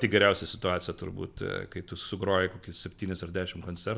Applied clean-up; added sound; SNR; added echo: none; none; none; none.